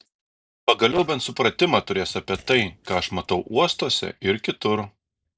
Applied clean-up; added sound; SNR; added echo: neural separator model SepFormer DNS4.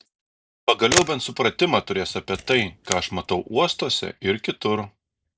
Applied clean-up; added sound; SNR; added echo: none; Camera; 6 dB; none.